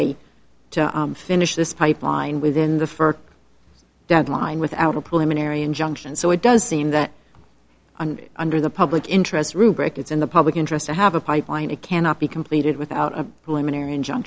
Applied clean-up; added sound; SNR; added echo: none; none; none; none.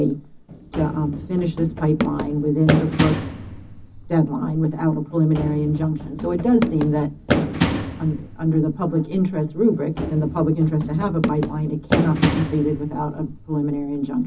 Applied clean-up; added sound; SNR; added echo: none; Run; 5 dB; reverberation time 0.4 s.